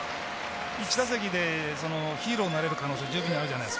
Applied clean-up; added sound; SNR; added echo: none; Wind instrument, woodwind instrument + Meow; 12 dB; none.